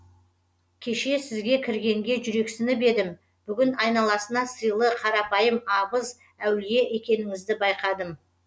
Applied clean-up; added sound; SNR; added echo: none; none; none; none.